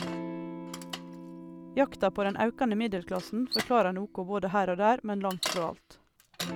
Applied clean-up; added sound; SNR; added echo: none; Bicycle + Electric guitar / Strum; 10 dB; none.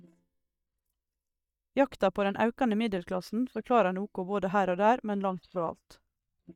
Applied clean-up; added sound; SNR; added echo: neural mask model DeepFilterNet 3.